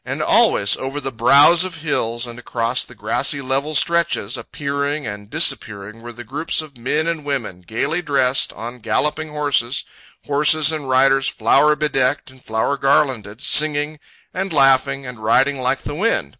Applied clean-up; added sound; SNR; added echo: none; none; none; none.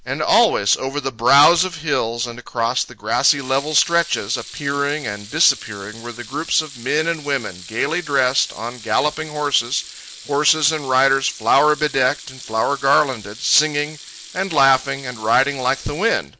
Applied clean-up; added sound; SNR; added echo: none; Sink (filling or washing) / Water tap, faucet; 18 dB; none.